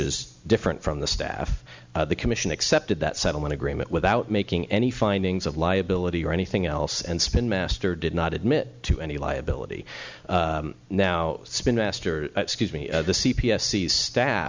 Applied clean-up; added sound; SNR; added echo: none; none; none; none.